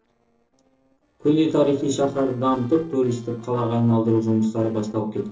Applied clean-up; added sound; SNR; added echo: neural separator model SepFormer DNS4.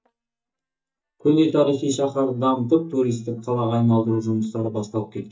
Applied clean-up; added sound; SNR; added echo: neural mask model DeepFilterNet 3.